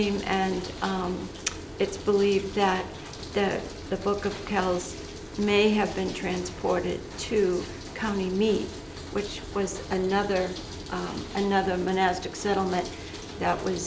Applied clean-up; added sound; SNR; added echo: none; Rain; 17 dB; none.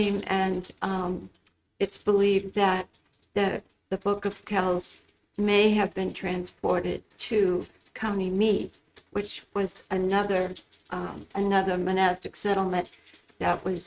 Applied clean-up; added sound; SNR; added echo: neural mask model RNNoise.